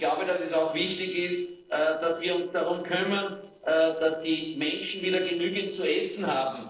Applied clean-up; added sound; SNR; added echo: neural separator model SepFormer DNS4.